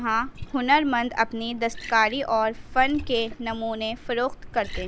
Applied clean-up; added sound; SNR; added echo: none; Liquid; 12 dB; none.